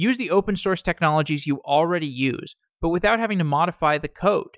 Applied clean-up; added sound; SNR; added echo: none; none; none; none.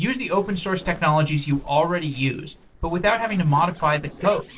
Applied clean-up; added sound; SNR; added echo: neural separator model SepFormer DNS4.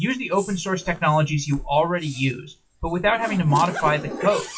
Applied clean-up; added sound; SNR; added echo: classical method WPE with log-MMSE.